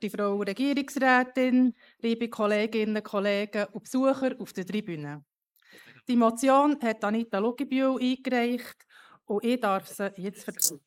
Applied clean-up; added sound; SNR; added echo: neural mask model Resemble Enhance denoiser.